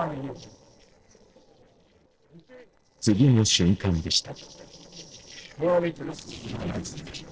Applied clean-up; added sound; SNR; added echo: neural separator model SepFormer DNS4.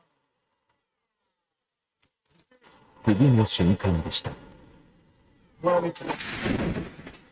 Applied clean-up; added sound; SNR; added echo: neural mask model RNNoise.